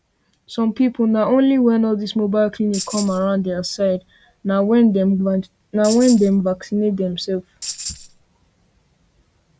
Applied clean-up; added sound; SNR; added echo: none; Tambourine; 12 dB; none.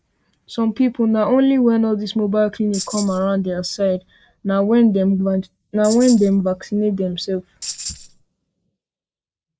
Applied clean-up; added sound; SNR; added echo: neural mask model Resemble Enhance denoiser.